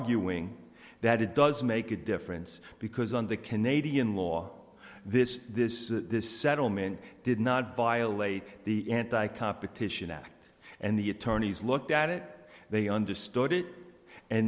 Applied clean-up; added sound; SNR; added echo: none; none; none; none.